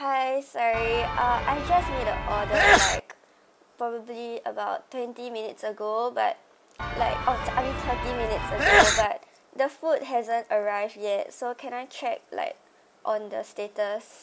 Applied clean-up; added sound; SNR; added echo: none; Sneeze / Church bell; -4 dB; none.